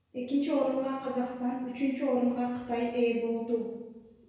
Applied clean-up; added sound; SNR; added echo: none; none; none; reverberation time 1.0 s.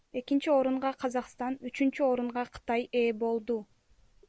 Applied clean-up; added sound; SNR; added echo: none; none; none; none.